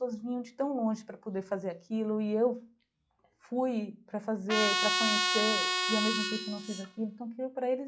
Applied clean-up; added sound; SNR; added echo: classical method log-MMSE.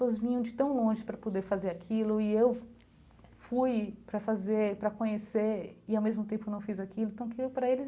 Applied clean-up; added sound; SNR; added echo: none; none; none; none.